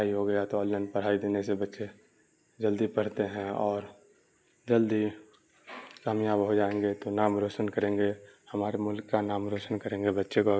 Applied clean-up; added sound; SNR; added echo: none; none; none; none.